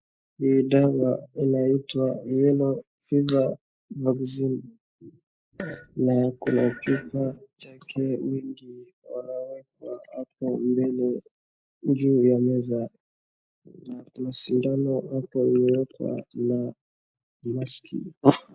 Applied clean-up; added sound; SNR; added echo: neural mask model Resemble Enhance denoiser.